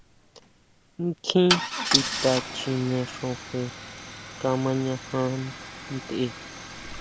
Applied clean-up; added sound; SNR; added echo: none; Idling / Engine starting / Car; 5 dB; none.